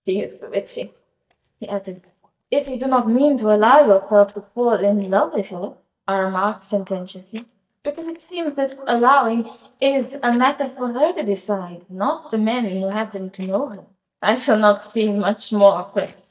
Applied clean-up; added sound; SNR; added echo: neural mask model DeepFilterNet 3.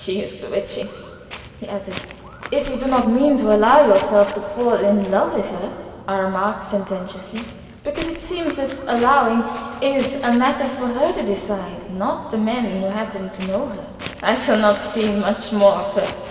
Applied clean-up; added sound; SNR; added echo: none; Walk, footsteps; 18 dB; reverberation time 2.2 s.